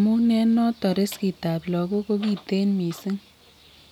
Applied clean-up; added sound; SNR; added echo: none; none; none; none.